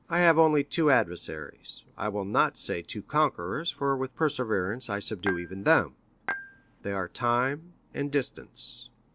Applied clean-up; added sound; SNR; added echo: none; Dishes, pots, and pans / Chink, clink; 8 dB; none.